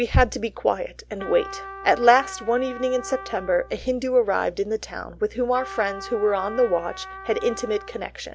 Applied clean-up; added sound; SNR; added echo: none; Trumpet; 16 dB; none.